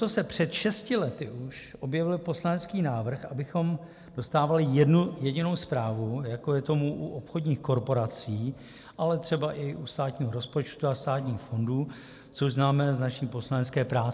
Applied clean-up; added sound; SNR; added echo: none; none; none; none.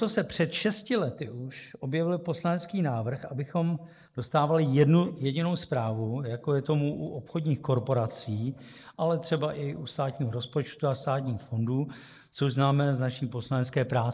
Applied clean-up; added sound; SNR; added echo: neural mask model Resemble Enhance denoiser.